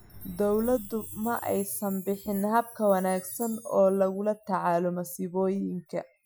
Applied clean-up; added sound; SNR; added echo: classical method Wiener filter.